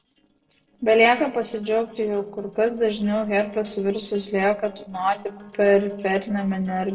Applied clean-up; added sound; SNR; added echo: neural separator model SepFormer DNS4.